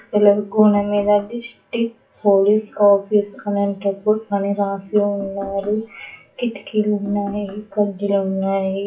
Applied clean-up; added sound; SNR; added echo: classical method WPE with log-MMSE.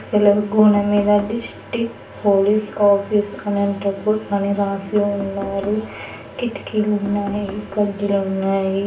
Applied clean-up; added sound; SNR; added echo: none; Knock; 16 dB; reverberation time 0.3 s.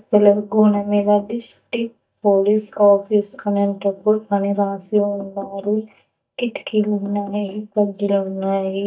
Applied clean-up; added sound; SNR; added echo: neural mask model DeepFilterNet 3.